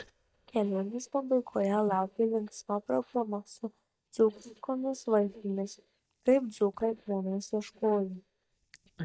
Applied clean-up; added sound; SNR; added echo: neural mask model DeepFilterNet 3.